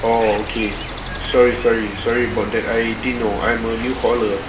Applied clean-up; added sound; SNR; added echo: none; Cricket; 9 dB; reverberation time 0.5 s.